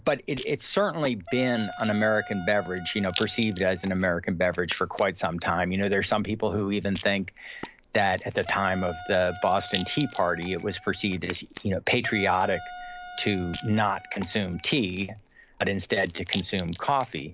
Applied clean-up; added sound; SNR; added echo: none; Rattle + Wind instrument, woodwind instrument; 15 dB; none.